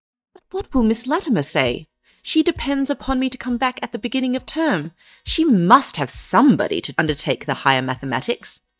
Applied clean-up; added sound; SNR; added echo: neural mask model DeepFilterNet 3.